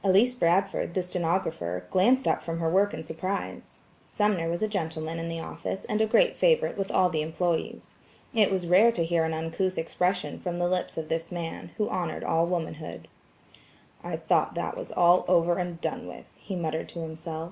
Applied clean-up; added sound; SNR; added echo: none; none; none; none.